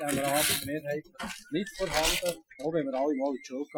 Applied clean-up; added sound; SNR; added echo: classical method Wiener filter.